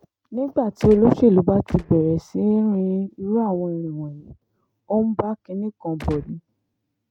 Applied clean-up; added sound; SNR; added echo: neural mask model RNNoise.